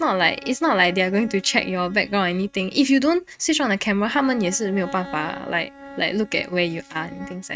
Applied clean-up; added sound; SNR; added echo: neural mask model RNNoise.